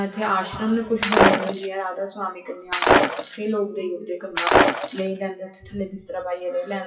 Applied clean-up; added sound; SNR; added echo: classical method WPE with log-MMSE.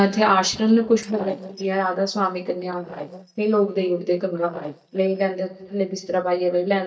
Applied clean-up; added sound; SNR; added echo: neural mask model DeepFilterNet 3.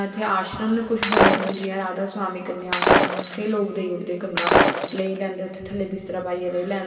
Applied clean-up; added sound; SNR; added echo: none; Shatter; -4 dB; reverberation time 2.4 s.